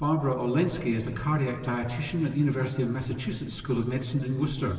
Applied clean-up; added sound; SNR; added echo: none; none; none; reverberation time 2.0 s.